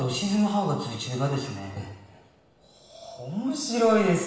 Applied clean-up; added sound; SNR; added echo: none; none; none; reverberation time 1.0 s.